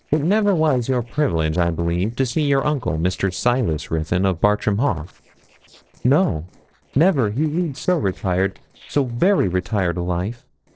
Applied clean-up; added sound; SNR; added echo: neural separator model SepFormer DNS4.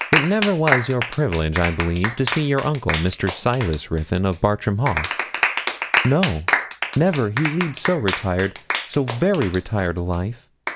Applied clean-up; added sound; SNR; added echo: none; Clapping; 5 dB; none.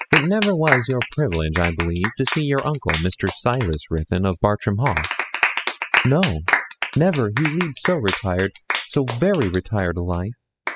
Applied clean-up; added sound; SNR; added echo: classical method spectral subtraction.